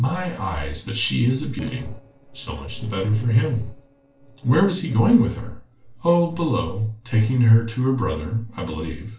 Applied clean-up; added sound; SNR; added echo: neural separator model SepFormer DNS4.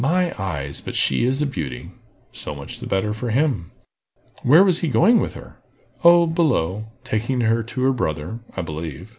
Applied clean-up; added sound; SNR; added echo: none; none; none; none.